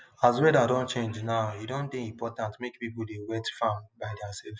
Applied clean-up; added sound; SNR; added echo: none; none; none; none.